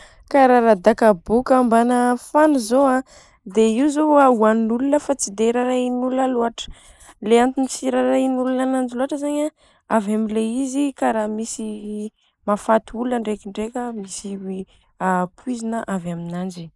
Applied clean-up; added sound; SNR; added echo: neural mask model Resemble Enhance denoiser.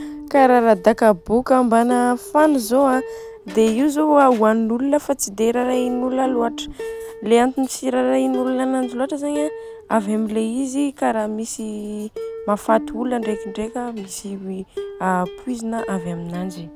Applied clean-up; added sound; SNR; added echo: none; Plucked string instrument; 15 dB; none.